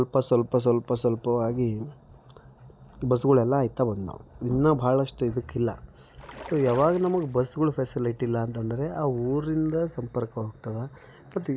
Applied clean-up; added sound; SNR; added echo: none; Splash, splatter; 18 dB; none.